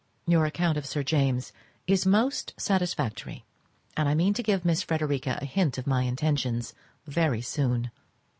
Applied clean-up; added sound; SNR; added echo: none; none; none; none.